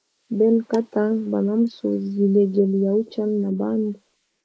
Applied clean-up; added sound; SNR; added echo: neural mask model Resemble Enhance denoiser.